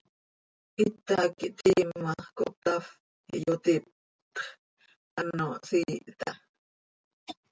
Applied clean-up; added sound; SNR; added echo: none; none; none; none.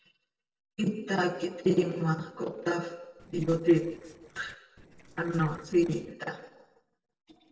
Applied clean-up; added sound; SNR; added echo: neural separator model SepFormer DNS4.